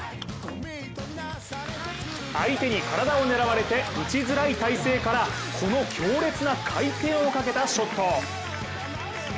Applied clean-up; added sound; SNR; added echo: none; none; none; none.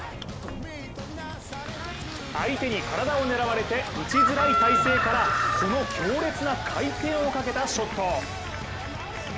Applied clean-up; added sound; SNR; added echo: none; Chicken, rooster; 2 dB; none.